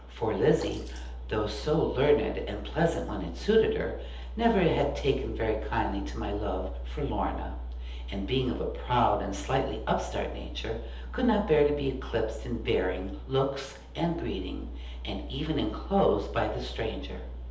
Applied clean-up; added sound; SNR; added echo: none; Sink (filling or washing) / Water / Splash, splatter; 20 dB; reverberation time 0.8 s.